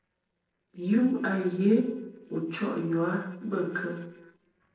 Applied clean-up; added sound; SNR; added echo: neural separator model SepFormer DNS4.